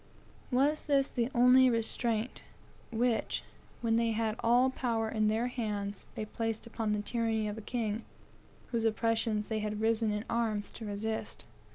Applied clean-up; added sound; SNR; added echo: none; none; none; none.